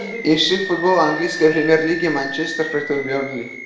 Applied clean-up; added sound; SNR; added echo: none; Animal; 9 dB; reverberation time 0.7 s.